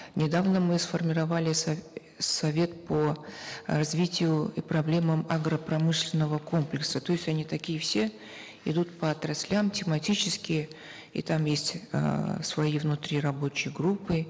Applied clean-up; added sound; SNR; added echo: none; none; none; none.